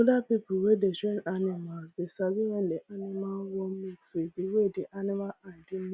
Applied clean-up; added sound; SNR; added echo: none; none; none; none.